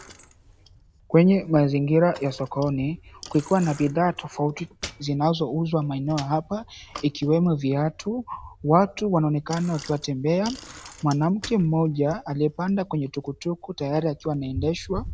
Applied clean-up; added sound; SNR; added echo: none; Bicycle; 18 dB; none.